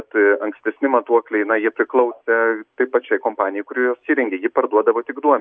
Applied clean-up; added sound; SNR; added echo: none; none; none; none.